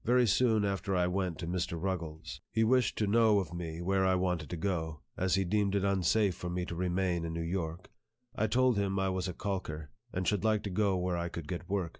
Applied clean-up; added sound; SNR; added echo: none; none; none; none.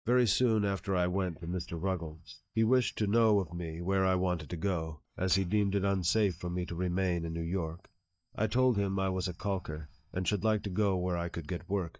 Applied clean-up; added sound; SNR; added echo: neural mask model DeepFilterNet 3.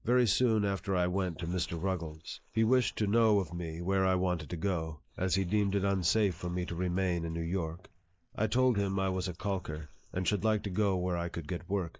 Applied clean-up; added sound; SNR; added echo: neural mask model Resemble Enhance denoiser.